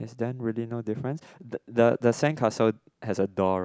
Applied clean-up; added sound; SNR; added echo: none; none; none; none.